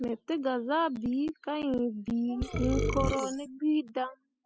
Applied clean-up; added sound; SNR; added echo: classical method spectral subtraction.